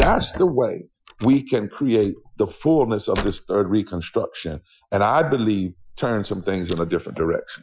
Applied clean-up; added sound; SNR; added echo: classical method Wiener filter.